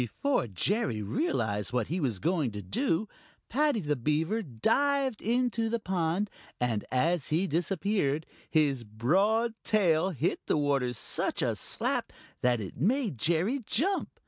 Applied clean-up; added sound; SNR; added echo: none; none; none; none.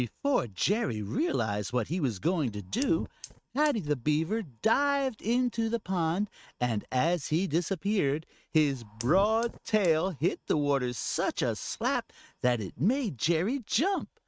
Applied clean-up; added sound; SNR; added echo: neural mask model RNNoise.